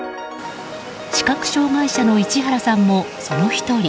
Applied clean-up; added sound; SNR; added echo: none; none; none; none.